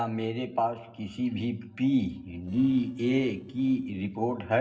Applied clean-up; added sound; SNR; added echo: neural separator model SepFormer DNS4.